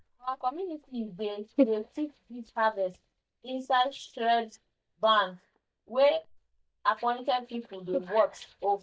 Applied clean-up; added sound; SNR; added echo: neural mask model DeepFilterNet 3.